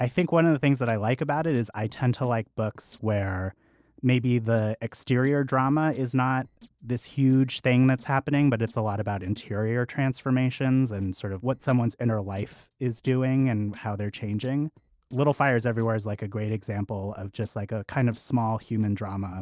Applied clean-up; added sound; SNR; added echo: neural separator model SepFormer DNS4.